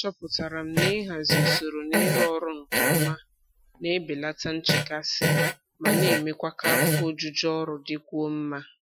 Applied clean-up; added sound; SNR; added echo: classical method Wiener filter.